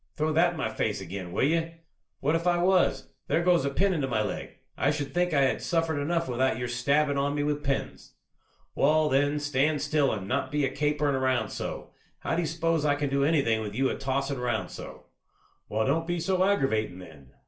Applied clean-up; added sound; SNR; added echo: none; none; none; reverberation time 0.3 s.